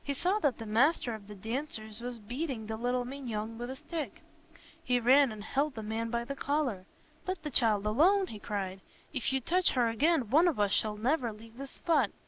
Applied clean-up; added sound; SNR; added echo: none; none; none; none.